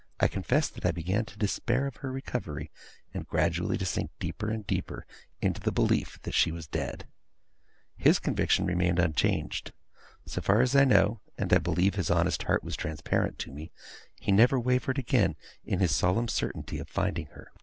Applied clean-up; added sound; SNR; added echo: none; none; none; none.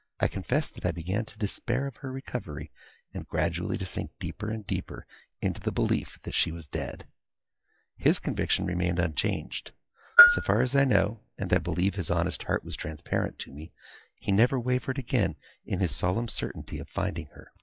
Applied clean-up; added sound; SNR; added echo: classical method log-MMSE.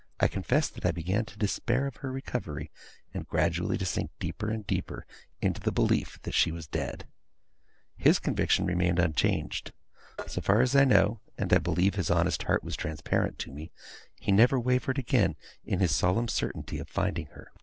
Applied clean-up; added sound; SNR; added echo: neural separator model SepFormer DNS4.